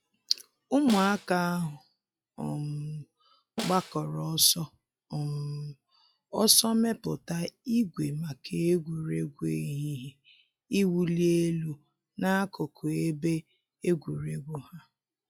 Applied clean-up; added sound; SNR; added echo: classical method log-MMSE.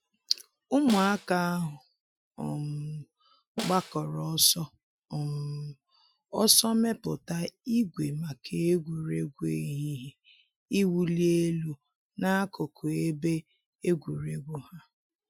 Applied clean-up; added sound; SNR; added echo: classical method Wiener filter.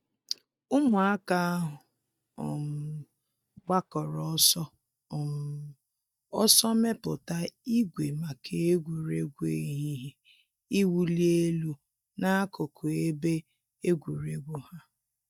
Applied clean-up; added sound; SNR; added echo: neural mask model DeepFilterNet 3.